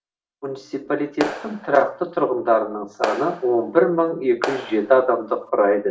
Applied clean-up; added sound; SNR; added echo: none; Clapping; 11 dB; reverberation time 0.4 s.